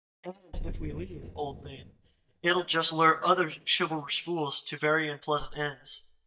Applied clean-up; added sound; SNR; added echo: neural mask model DeepFilterNet 3.